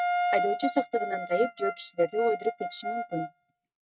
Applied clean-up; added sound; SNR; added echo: neural mask model RNNoise.